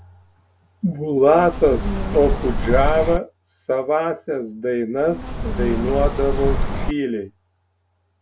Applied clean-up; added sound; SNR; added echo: none; Bird; 0 dB; none.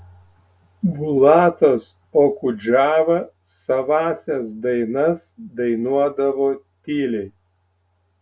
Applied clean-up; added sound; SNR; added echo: none; none; none; none.